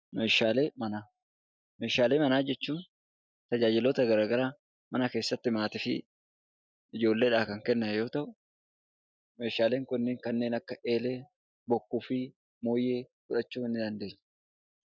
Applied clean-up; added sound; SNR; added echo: none; none; none; none.